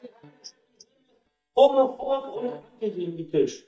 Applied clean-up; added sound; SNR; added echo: neural mask model DeepFilterNet 3.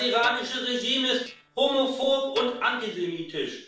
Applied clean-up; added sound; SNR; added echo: neural separator model SepFormer DNS4.